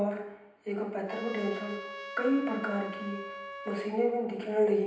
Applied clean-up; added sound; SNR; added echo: none; Trumpet; 11 dB; reverberation time 0.9 s.